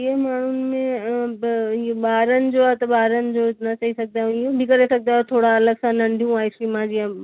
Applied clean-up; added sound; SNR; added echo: none; none; none; none.